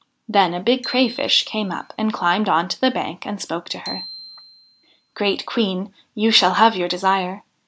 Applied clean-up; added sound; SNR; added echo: none; Bicycle bell; 18 dB; none.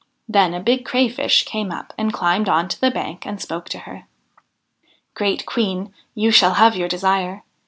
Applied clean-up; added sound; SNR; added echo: none; none; none; none.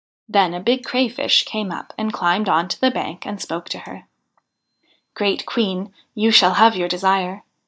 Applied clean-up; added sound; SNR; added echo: neural mask model DeepFilterNet 3.